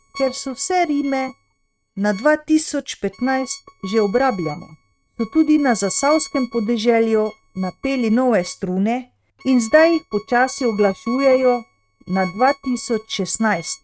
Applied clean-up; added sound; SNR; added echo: neural mask model RNNoise.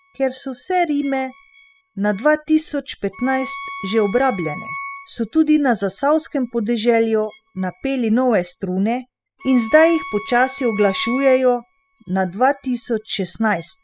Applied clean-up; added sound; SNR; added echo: classical method spectral subtraction.